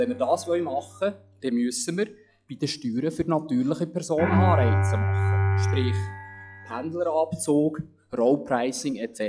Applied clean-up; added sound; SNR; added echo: classical method log-MMSE.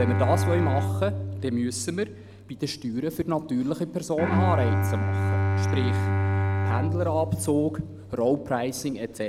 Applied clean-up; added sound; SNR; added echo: none; Bowed string instrument; -1 dB; none.